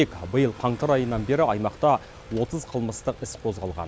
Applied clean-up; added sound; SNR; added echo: none; Motorcycle / Accelerating, revving, vroom; 17 dB; none.